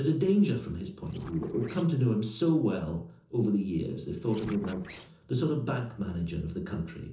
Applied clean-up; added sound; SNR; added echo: neural separator model SepFormer DNS4.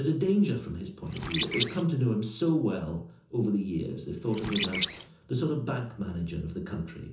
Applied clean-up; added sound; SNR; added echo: none; Bird; 4 dB; reverberation time 0.6 s.